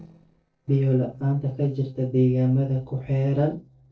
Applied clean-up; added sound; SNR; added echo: neural separator model SepFormer DNS4.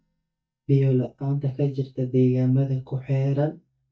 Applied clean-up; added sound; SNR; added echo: neural mask model DeepFilterNet 3.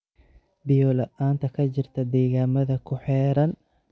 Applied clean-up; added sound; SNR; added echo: none; none; none; none.